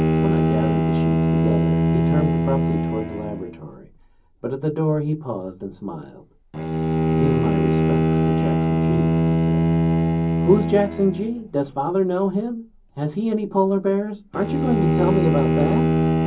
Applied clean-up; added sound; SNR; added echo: none; Bowed string instrument; -4 dB; reverberation time 0.4 s.